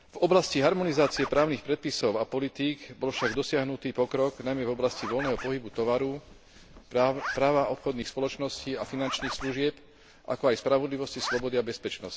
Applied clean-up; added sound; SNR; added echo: none; Zipper (clothing); 14 dB; none.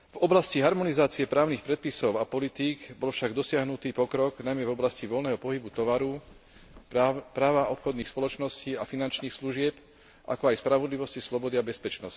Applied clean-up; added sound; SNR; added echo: none; none; none; none.